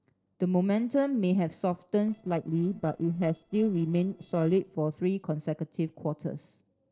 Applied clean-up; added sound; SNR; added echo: neural separator model SepFormer DNS4.